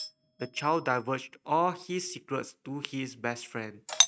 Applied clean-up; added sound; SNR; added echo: neural mask model RNNoise.